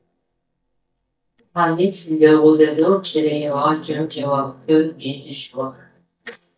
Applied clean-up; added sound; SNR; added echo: neural mask model DeepFilterNet 3.